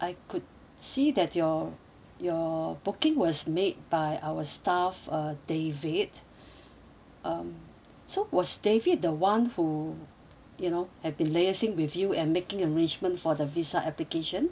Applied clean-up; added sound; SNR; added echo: none; none; none; none.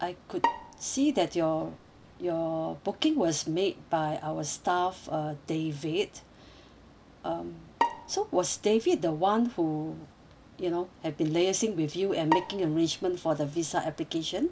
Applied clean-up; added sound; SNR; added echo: none; Bowed string instrument; 7 dB; none.